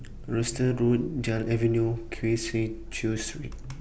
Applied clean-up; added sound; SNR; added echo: none; none; none; none.